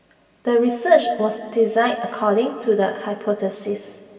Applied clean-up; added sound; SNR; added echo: none; none; none; reverberation time 2.3 s.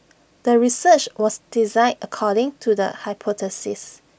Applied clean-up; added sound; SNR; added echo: none; none; none; none.